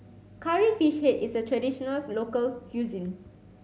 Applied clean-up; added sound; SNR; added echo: none; none; none; none.